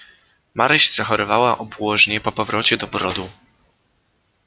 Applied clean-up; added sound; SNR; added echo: none; Snare drum; 20 dB; none.